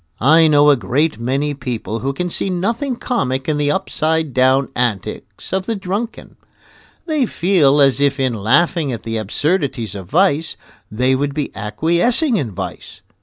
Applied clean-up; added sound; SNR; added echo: none; none; none; none.